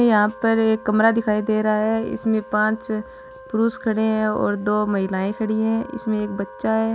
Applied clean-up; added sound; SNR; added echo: none; Wind instrument, woodwind instrument; 19 dB; none.